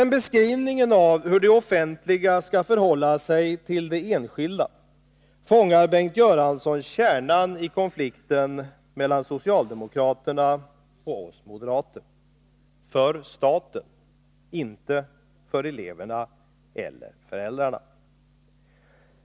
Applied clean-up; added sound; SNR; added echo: none; none; none; none.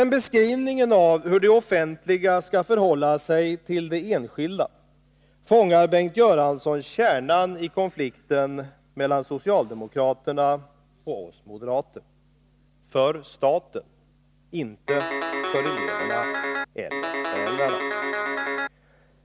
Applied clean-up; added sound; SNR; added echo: none; Guitar; 4 dB; none.